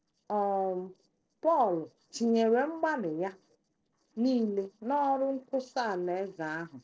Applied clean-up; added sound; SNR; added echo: neural separator model SepFormer DNS4.